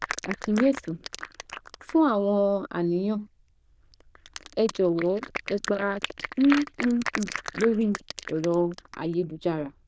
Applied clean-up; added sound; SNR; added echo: neural diffusion model UNIVERSE++.